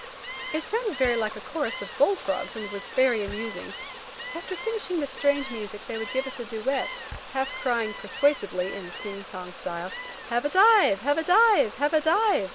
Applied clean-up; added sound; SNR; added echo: none; Gull, seagull + Water; 12 dB; none.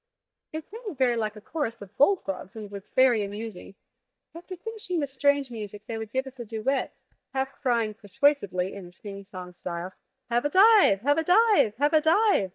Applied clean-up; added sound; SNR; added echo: neural mask model DeepFilterNet 3.